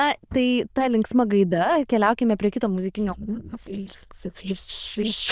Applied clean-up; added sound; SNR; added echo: neural diffusion model UNIVERSE++.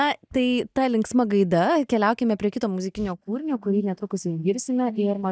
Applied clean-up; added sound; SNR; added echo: neural mask model DeepFilterNet 3.